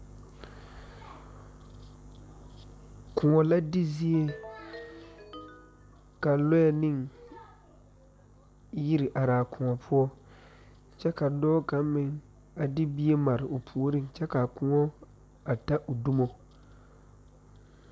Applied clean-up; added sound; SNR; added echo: none; Ringtone; 17 dB; none.